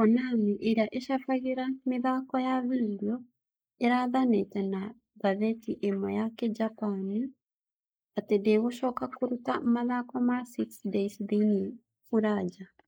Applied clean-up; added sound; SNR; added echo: neural mask model Resemble Enhance denoiser.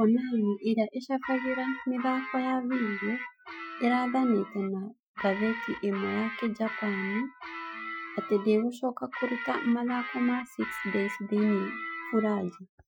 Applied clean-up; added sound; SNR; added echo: classical method Wiener filter.